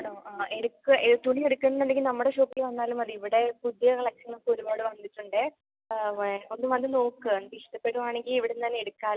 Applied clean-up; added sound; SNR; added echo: none; none; none; none.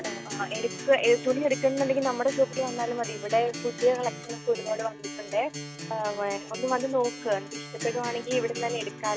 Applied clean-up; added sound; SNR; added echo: none; Acoustic guitar; 10 dB; none.